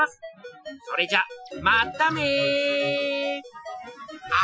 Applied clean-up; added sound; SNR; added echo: classical method Wiener filter.